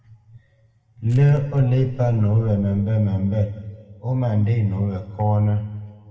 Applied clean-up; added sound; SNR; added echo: none; Crushing; 18 dB; reverberation time 1.8 s.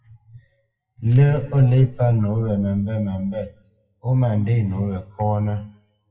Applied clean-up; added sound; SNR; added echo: classical method WPE with log-MMSE.